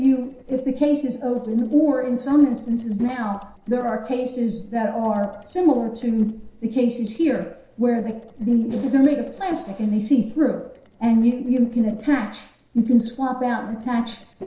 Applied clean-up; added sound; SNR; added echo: neural separator model SepFormer DNS4.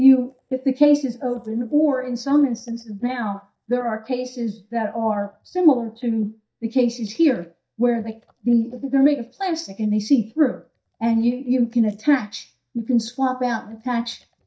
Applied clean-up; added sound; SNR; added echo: neural mask model DeepFilterNet 3.